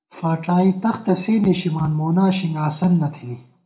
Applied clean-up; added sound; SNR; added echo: none; none; none; reverberation time 0.4 s.